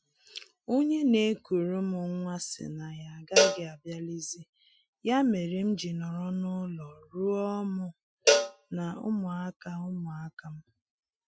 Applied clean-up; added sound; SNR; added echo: classical method Wiener filter.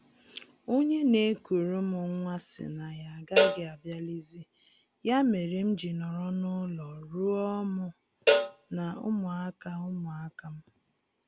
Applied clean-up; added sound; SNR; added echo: none; Cowbell; -1 dB; none.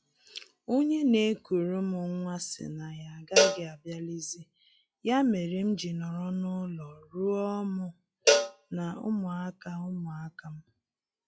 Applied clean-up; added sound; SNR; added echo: classical method log-MMSE.